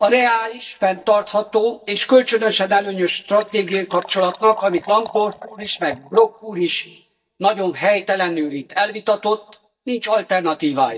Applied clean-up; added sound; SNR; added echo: neural mask model DeepFilterNet 3.